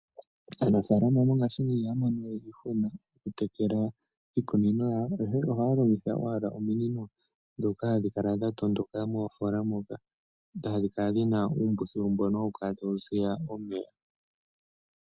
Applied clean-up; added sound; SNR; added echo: none; none; none; none.